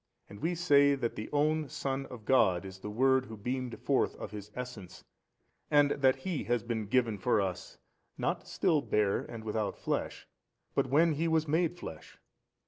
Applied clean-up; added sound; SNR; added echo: none; none; none; none.